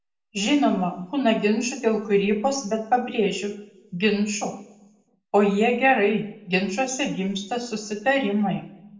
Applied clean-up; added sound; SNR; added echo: none; none; none; reverberation time 0.5 s.